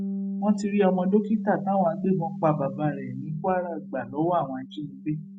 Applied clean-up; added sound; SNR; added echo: none; Bass guitar; 8 dB; none.